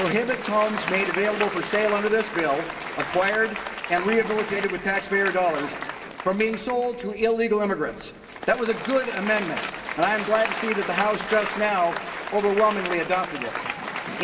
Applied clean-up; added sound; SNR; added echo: none; Applause; 7 dB; reverberation time 2.0 s.